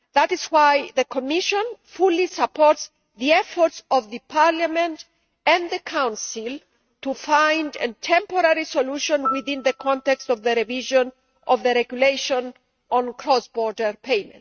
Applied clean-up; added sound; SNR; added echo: neural mask model RNNoise.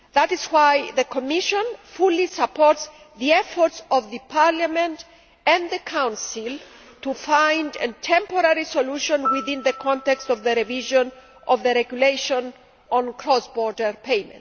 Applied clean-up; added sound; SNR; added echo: none; Piano; 18 dB; none.